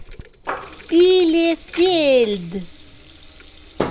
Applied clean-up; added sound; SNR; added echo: none; Water tap, faucet / Liquid + Thump, thud; 13 dB; none.